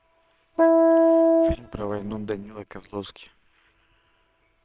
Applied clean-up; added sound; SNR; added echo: neural separator model SepFormer WHAM!.